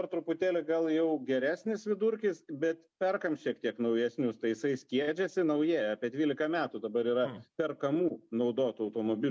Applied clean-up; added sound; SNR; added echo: none; none; none; none.